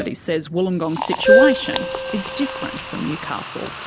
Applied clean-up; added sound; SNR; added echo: none; Liquid + Keyboard (musical); -3 dB; none.